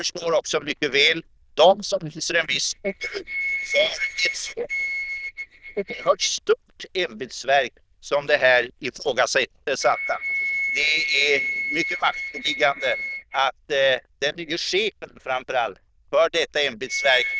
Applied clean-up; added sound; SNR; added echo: neural diffusion model UNIVERSE++.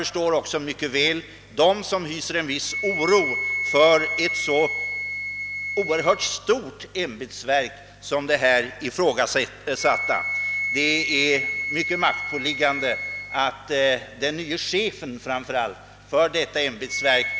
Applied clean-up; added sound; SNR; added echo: none; Wind instrument, woodwind instrument; 7 dB; none.